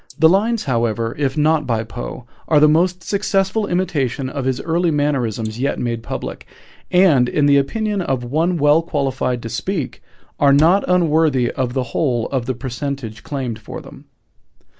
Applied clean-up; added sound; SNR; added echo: neural mask model Resemble Enhance denoiser.